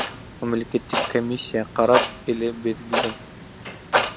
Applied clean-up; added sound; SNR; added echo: none; Clock; 2 dB; none.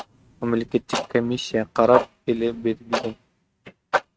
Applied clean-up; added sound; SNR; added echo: neural mask model RNNoise.